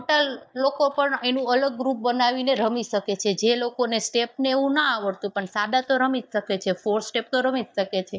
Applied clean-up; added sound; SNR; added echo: neural mask model DeepFilterNet 3.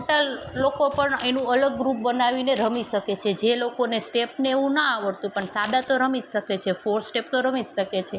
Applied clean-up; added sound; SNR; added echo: none; Scissors; 20 dB; none.